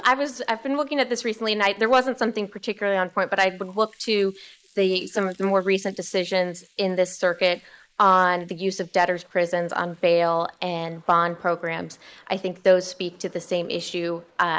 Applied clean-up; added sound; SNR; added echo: neural mask model Resemble Enhance denoiser.